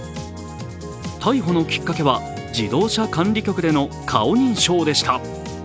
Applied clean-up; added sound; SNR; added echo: none; none; none; none.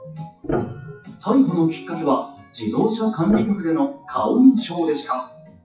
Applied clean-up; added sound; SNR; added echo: classical method WPE with log-MMSE.